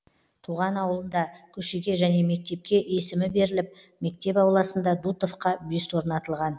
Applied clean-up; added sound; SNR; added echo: none; none; none; none.